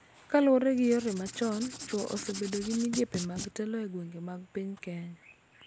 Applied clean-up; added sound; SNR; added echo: none; Writing; 11 dB; none.